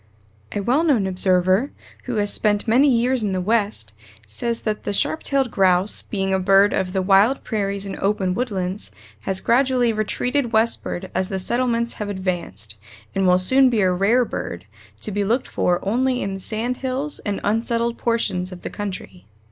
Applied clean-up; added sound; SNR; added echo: none; none; none; none.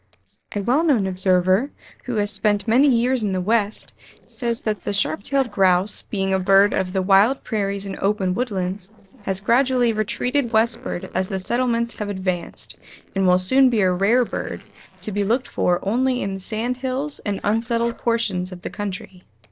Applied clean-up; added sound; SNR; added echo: neural separator model SepFormer DNS4.